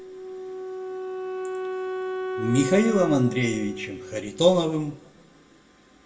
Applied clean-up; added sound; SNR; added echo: none; Wind instrument, woodwind instrument; 7 dB; reverberation time 0.5 s.